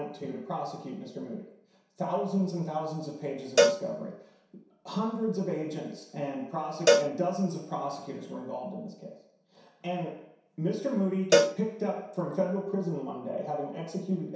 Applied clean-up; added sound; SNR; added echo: none; Cowbell; -3 dB; reverberation time 0.7 s.